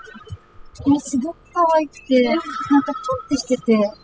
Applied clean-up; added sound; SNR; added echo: classical method spectral subtraction.